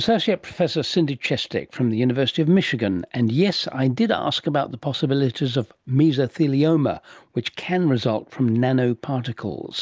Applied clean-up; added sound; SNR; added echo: none; none; none; none.